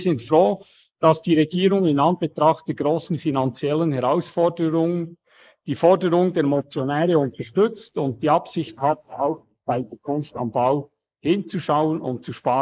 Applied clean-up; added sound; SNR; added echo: neural mask model Resemble Enhance denoiser.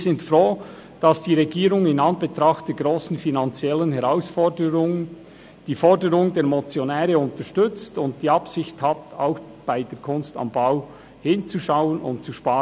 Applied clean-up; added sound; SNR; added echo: none; none; none; none.